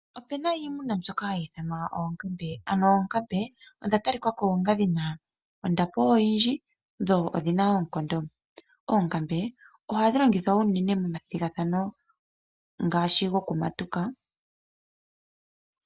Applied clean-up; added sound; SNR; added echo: none; none; none; none.